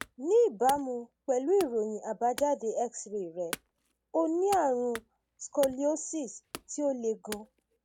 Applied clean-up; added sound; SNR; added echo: none; Wood / Domestic sounds, home sounds; 17 dB; none.